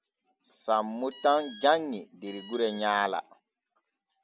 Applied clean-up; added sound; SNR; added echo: none; Alarm; 20 dB; none.